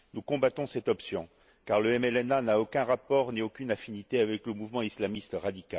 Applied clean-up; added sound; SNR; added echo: none; none; none; none.